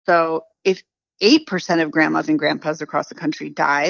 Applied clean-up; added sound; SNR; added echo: neural mask model DeepFilterNet 3.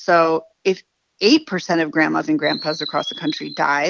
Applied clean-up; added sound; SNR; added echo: none; Chirp, tweet; 12 dB; none.